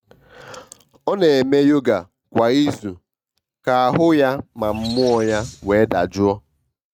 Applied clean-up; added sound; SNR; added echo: neural mask model RNNoise.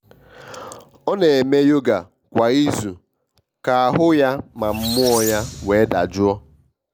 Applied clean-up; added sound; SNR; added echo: none; Squeak; 11 dB; none.